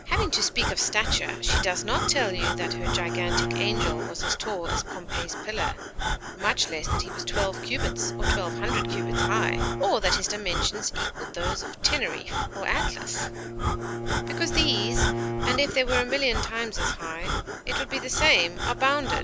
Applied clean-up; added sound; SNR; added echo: none; Bowed string instrument + Breathing; 0 dB; none.